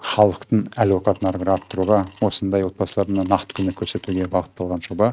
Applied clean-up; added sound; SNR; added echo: neural mask model RNNoise.